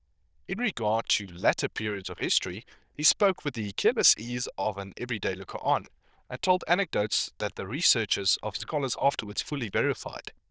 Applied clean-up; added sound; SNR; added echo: neural diffusion model UNIVERSE++.